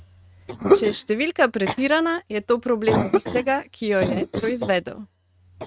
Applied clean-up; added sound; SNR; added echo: neural mask model RNNoise.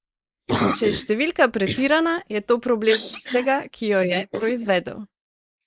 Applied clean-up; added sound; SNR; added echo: neural mask model Resemble Enhance denoiser.